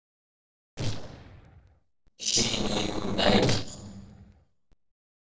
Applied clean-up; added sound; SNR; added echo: neural separator model SepFormer DNS4.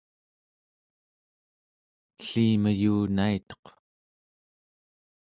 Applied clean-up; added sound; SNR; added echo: none; none; none; none.